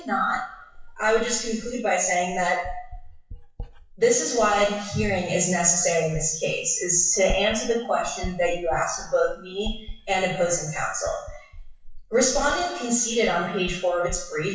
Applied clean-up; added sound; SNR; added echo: classical method WPE with log-MMSE.